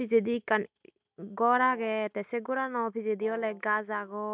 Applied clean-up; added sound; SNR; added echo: neural mask model DeepFilterNet 3.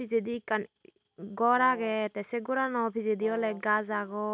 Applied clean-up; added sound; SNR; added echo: none; Brass instrument; 18 dB; none.